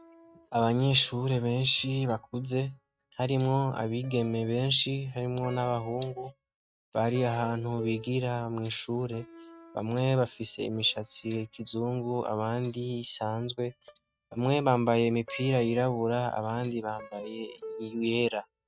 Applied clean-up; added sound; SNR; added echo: neural mask model RNNoise.